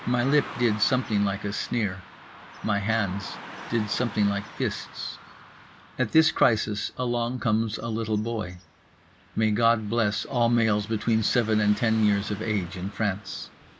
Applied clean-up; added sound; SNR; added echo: none; Car passing by / Traffic noise, roadway noise; 17 dB; none.